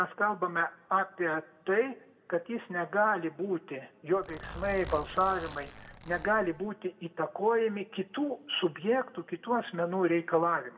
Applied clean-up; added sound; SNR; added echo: none; Zipper (clothing); 13 dB; reverberation time 0.7 s.